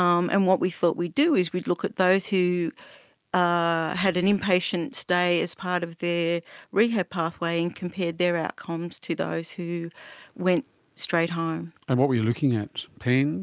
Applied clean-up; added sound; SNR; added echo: none; none; none; none.